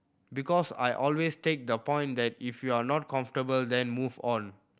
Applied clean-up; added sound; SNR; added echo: none; none; none; none.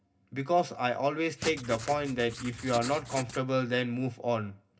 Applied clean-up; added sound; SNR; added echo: none; Writing; 10 dB; reverberation time 0.4 s.